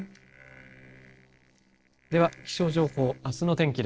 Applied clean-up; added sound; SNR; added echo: neural separator model SepFormer DNS4.